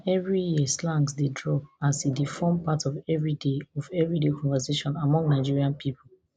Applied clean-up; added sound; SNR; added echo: none; none; none; none.